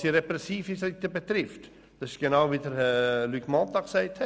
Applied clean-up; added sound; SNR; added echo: none; none; none; none.